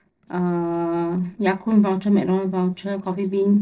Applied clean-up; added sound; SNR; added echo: neural separator model SepFormer DNS4.